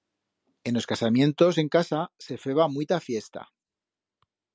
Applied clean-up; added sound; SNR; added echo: none; none; none; none.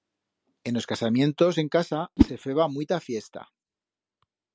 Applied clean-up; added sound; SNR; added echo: none; Whoosh, swoosh, swish; 2 dB; none.